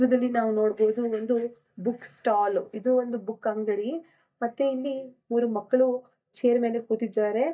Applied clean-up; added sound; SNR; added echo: neural mask model DeepFilterNet 3.